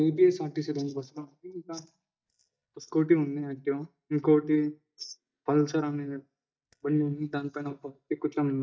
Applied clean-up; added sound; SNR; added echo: neural mask model DeepFilterNet 3.